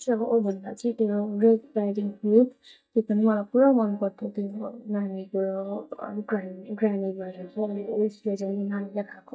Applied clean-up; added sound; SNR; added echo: neural mask model DeepFilterNet 3.